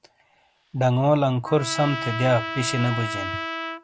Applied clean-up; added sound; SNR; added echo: none; Trumpet; 8 dB; none.